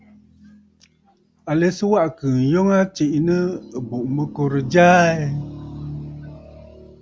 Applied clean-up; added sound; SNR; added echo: none; none; none; none.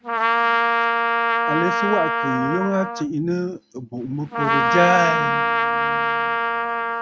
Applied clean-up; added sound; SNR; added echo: neural mask model RNNoise.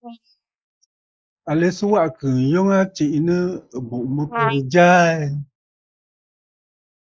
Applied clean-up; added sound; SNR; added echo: neural mask model Resemble Enhance denoiser.